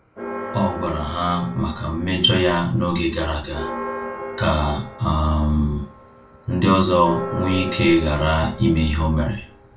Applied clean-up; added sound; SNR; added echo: none; Church bell; 13 dB; reverberation time 0.3 s.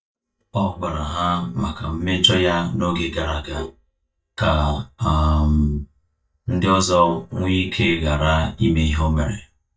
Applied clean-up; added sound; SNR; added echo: neural mask model DeepFilterNet 3.